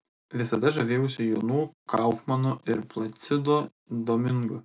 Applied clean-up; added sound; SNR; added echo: none; none; none; none.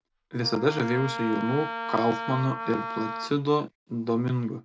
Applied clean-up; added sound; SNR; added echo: none; Wind instrument, woodwind instrument; 7 dB; none.